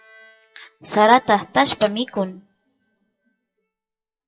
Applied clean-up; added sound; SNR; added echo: classical method WPE with log-MMSE.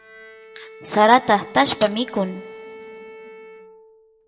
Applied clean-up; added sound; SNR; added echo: none; Bowed string instrument; 19 dB; reverberation time 2.3 s.